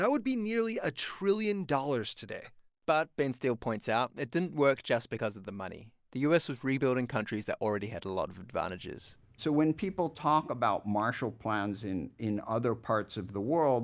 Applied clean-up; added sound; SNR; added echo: none; none; none; none.